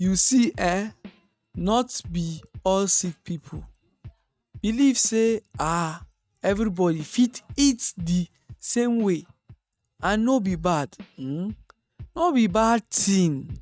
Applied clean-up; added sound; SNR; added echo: neural mask model RNNoise.